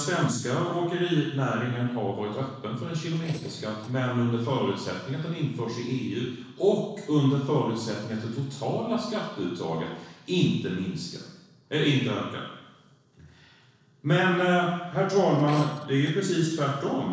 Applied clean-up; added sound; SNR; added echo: neural separator model SepFormer DNS4.